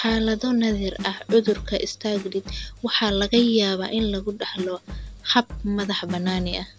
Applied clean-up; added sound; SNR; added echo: none; Drum kit; 12 dB; none.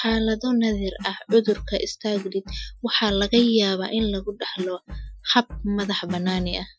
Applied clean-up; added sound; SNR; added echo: classical method Wiener filter.